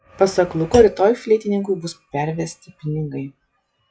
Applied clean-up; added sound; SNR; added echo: classical method log-MMSE.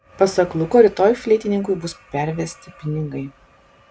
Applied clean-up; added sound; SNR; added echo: none; none; none; none.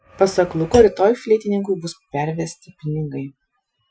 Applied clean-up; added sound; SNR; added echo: classical method Wiener filter.